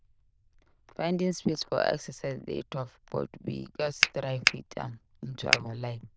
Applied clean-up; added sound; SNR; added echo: neural diffusion model UNIVERSE++.